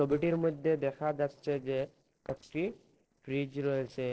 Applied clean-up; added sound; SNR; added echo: neural separator model SepFormer DNS4.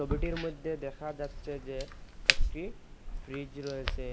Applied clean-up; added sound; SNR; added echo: none; Crack; -5 dB; none.